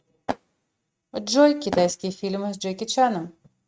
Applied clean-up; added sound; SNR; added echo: neural mask model RNNoise.